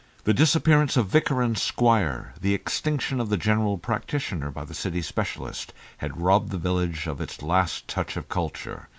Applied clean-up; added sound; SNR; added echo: none; none; none; none.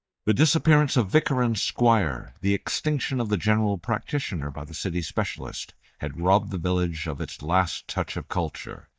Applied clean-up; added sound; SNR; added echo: neural mask model DeepFilterNet 3.